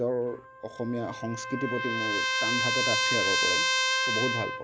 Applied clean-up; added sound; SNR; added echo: none; Trumpet; -4 dB; none.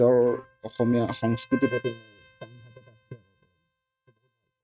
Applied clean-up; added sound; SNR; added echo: neural mask model RNNoise.